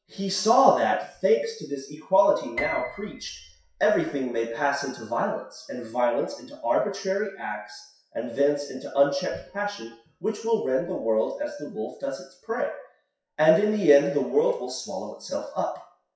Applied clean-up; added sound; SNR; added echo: classical method WPE with log-MMSE.